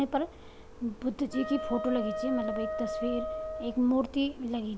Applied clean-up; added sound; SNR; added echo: none; Wind instrument, woodwind instrument; 5 dB; none.